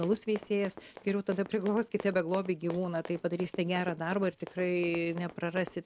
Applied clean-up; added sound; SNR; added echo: none; Run; 16 dB; none.